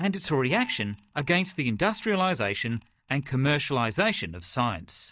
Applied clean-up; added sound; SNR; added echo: neural mask model DeepFilterNet 3.